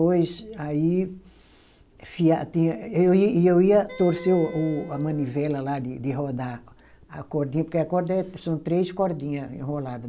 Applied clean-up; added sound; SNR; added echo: none; Wind instrument, woodwind instrument; 16 dB; none.